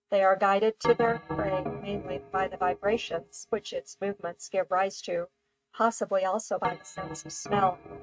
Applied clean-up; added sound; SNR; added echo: neural mask model RNNoise.